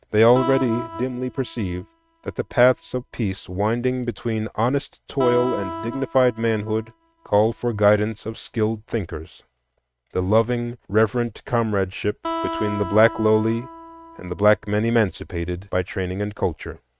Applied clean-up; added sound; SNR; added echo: neural mask model RNNoise.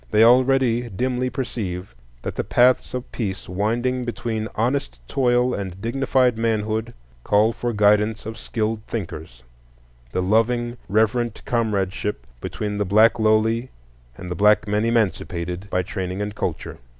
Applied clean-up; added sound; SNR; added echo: none; none; none; none.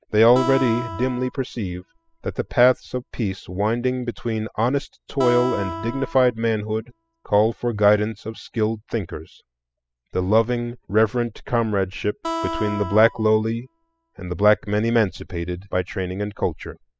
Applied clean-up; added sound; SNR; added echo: classical method spectral subtraction.